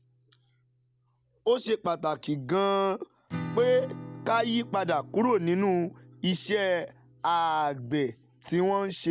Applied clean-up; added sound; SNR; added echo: none; Acoustic guitar / Strum; 16 dB; none.